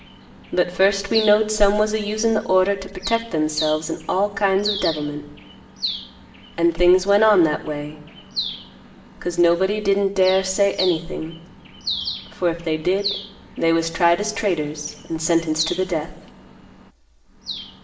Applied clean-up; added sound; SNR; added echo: none; Bird; 12 dB; reverberation time 0.9 s.